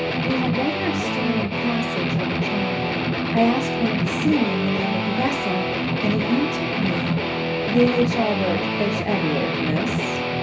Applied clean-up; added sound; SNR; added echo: none; Guitar; -2 dB; reverberation time 0.3 s.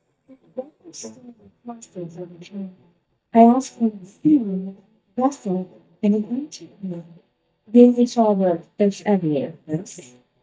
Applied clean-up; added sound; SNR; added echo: neural mask model DeepFilterNet 3.